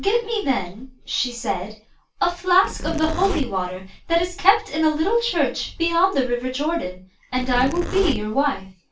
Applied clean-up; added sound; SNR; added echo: none; Zipper (clothing); 7 dB; reverberation time 0.2 s.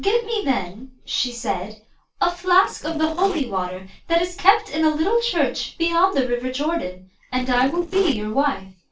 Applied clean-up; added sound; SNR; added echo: neural separator model SepFormer DNS4.